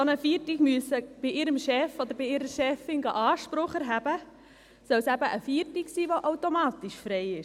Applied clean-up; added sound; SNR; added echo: none; none; none; none.